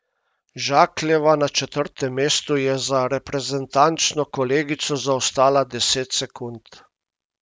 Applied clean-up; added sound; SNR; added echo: none; none; none; none.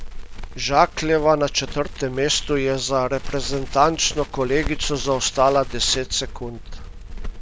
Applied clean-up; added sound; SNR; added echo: none; Crackle; 8 dB; none.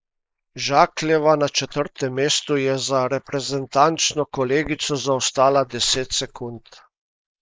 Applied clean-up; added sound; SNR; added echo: neural mask model Resemble Enhance denoiser.